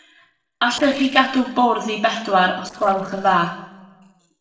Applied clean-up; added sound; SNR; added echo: neural separator model SepFormer DNS4.